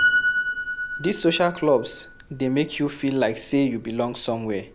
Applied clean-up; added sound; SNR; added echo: none; Piano; 5 dB; none.